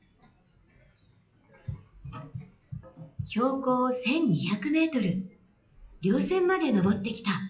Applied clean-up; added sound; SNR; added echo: classical method WPE with log-MMSE.